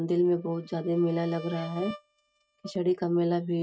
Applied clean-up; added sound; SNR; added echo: neural mask model RNNoise.